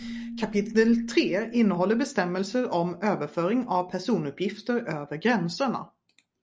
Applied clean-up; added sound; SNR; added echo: none; Keyboard (musical); 17 dB; none.